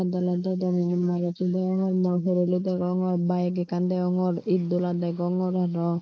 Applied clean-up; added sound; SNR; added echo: neural mask model Resemble Enhance denoiser.